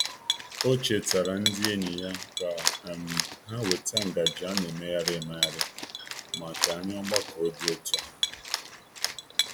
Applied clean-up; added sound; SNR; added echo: none; Cat; 1 dB; none.